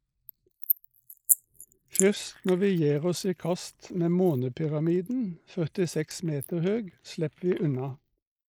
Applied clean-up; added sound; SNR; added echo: neural mask model Resemble Enhance denoiser.